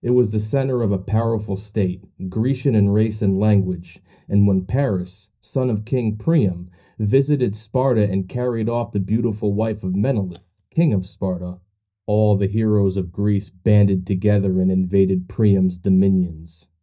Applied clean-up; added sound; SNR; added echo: neural mask model DeepFilterNet 3.